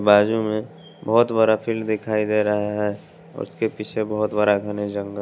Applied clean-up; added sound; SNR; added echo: none; none; none; none.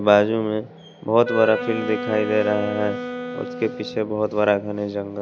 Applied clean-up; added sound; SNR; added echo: none; Wind instrument, woodwind instrument; 8 dB; none.